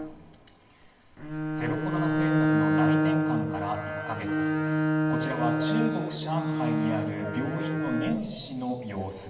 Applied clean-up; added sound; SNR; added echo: none; Bowed string instrument; -5 dB; reverberation time 2.3 s.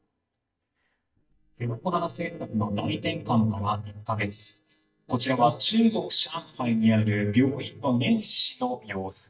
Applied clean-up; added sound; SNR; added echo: neural mask model DeepFilterNet 3.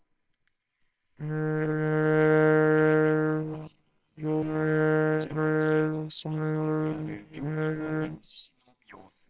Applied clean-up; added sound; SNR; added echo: neural separator model SepFormer WHAMR!.